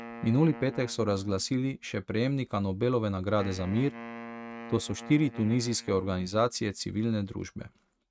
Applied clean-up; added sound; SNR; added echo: neural mask model RNNoise.